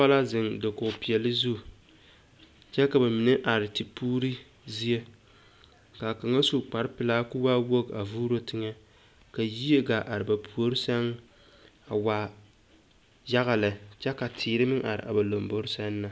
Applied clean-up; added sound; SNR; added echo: none; none; none; none.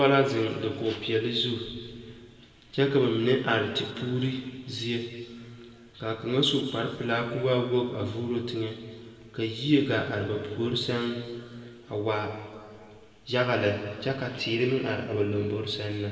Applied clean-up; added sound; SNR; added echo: none; none; none; reverberation time 2.0 s.